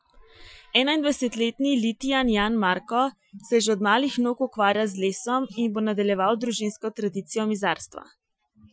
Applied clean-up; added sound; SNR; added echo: classical method Wiener filter.